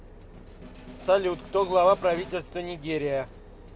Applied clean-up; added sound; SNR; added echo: none; Snare drum; 19 dB; none.